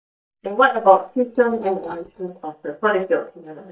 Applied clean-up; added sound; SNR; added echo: neural mask model DeepFilterNet 3.